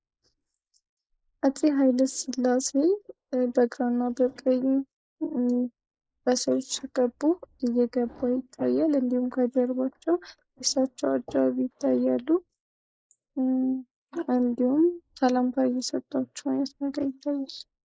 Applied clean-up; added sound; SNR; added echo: neural mask model Resemble Enhance denoiser.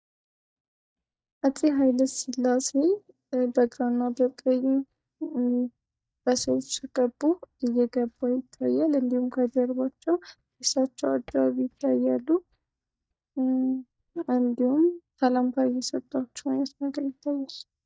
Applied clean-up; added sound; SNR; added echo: neural mask model DeepFilterNet 3.